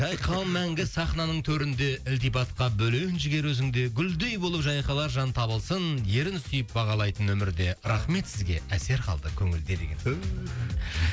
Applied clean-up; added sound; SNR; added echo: none; none; none; none.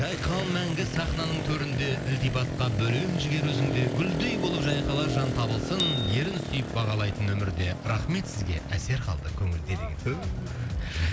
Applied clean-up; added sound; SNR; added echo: none; Bicycle bell + Motorcycle; 4 dB; none.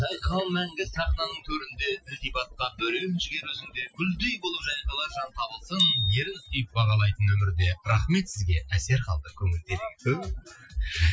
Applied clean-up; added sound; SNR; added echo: classical method Wiener filter.